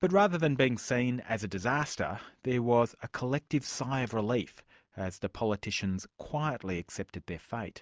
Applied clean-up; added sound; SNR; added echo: none; none; none; none.